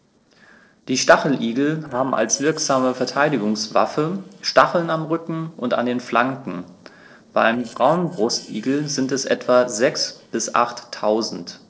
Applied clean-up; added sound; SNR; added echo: neural separator model SepFormer DNS4.